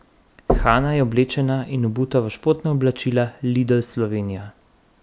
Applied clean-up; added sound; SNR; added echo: none; Knock; 7 dB; none.